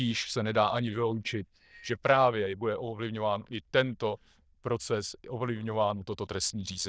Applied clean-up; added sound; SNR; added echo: neural diffusion model UNIVERSE++.